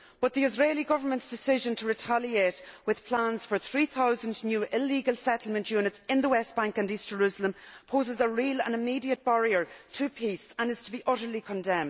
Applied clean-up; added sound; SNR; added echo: none; none; none; none.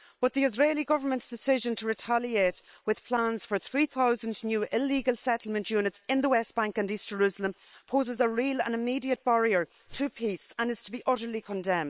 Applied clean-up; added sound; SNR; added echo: neural separator model SepFormer WHAM!.